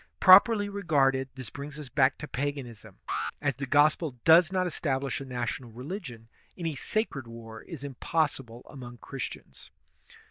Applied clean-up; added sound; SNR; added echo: neural diffusion model UNIVERSE++.